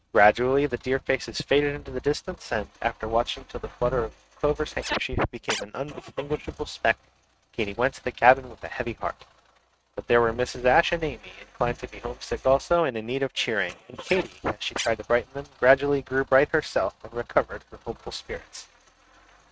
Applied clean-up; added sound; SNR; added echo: neural mask model RNNoise.